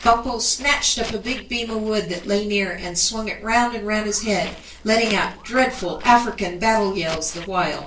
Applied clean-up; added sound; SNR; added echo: neural separator model SepFormer DNS4.